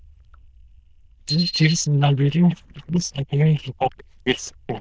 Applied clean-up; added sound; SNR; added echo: neural diffusion model UNIVERSE++.